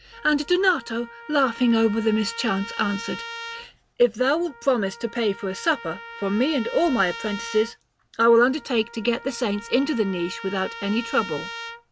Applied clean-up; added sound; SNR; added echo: none; Trumpet; 14 dB; none.